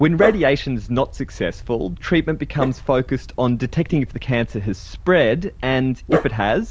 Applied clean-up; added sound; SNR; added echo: none; Dog; 10 dB; none.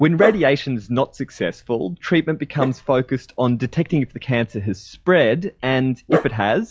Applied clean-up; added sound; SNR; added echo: classical method log-MMSE.